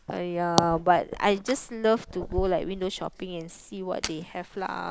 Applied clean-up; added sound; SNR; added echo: none; Fire; 13 dB; none.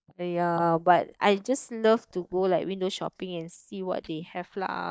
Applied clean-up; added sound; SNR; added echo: neural mask model DeepFilterNet 3.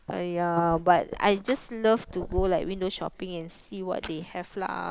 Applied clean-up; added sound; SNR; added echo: neural mask model Resemble Enhance denoiser.